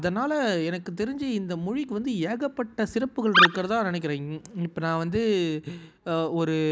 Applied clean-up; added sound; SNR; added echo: none; Animal; -4 dB; none.